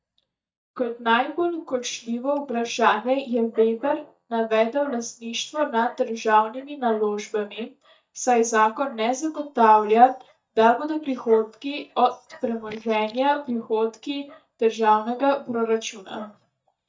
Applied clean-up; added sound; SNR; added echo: neural mask model DeepFilterNet 3.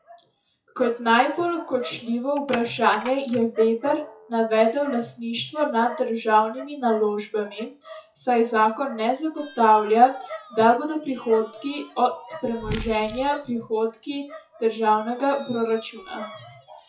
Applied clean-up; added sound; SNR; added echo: classical method WPE with log-MMSE.